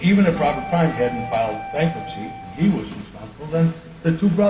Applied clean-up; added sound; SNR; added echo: none; Wind instrument, woodwind instrument; 12 dB; reverberation time 3.0 s.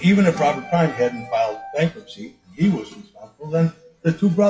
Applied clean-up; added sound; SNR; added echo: classical method WPE with log-MMSE.